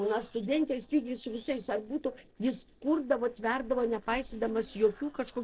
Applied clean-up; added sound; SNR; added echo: neural separator model SepFormer DNS4.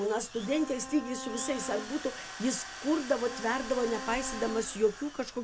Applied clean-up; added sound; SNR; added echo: none; Drill + Bowed string instrument; 10 dB; none.